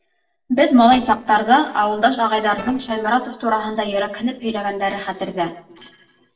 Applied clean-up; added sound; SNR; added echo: neural separator model SepFormer DNS4.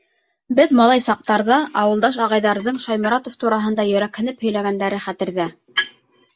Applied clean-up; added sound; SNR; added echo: none; none; none; none.